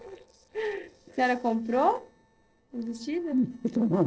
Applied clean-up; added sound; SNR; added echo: neural separator model SepFormer DNS4.